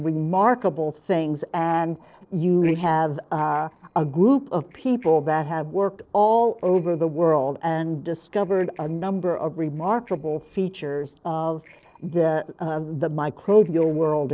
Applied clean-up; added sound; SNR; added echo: neural separator model SepFormer DNS4.